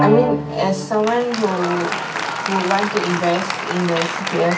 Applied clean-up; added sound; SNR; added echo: none; Applause; 3 dB; reverberation time 0.2 s.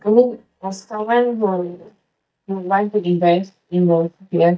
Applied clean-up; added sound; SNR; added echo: neural mask model DeepFilterNet 3.